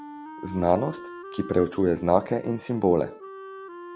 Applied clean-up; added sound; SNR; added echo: none; Wind instrument, woodwind instrument; 16 dB; none.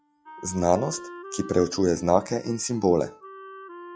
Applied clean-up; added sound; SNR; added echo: classical method log-MMSE.